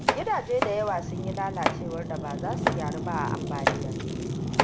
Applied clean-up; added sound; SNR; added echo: none; Domestic sounds, home sounds + Fire; -3 dB; none.